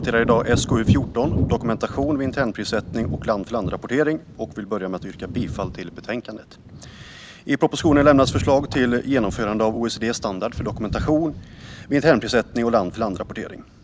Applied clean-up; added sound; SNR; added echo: none; Thunder / Wind; 7 dB; none.